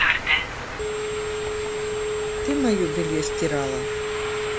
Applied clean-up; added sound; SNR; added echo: none; Telephone; -4 dB; none.